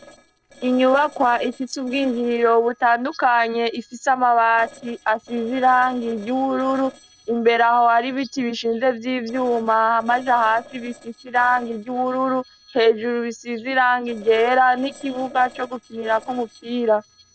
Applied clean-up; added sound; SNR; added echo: neural separator model SepFormer DNS4.